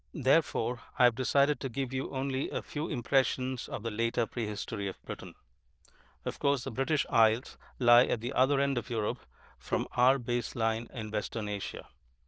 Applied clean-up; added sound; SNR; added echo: neural diffusion model UNIVERSE++.